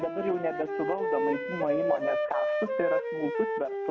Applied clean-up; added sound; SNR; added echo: none; Wind instrument, woodwind instrument; -2 dB; none.